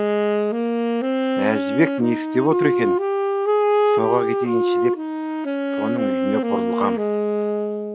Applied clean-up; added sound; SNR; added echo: none; Wind instrument, woodwind instrument; -5 dB; none.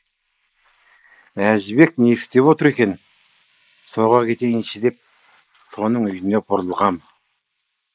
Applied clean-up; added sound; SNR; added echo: neural mask model Resemble Enhance denoiser.